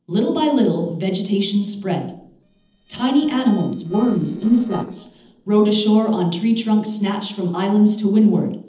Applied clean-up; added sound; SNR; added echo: neural separator model SepFormer DNS4.